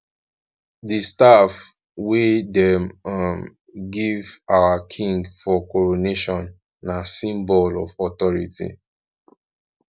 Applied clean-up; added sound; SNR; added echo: none; none; none; none.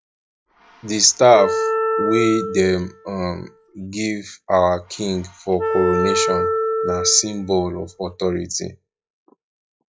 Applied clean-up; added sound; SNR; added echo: classical method log-MMSE.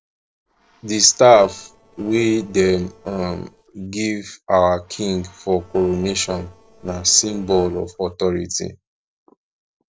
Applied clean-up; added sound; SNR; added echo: neural separator model SepFormer DNS4.